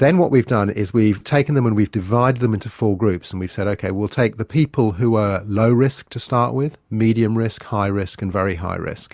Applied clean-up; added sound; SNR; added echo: none; none; none; none.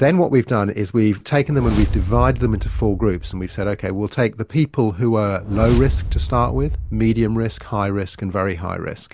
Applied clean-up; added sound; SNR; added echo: none; Whoosh, swoosh, swish; 7 dB; none.